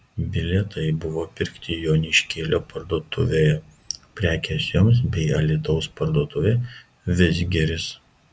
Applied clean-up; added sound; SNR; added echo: none; none; none; none.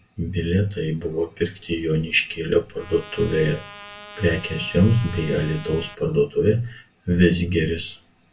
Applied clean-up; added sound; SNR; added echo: none; Trumpet; 18 dB; reverberation time 0.2 s.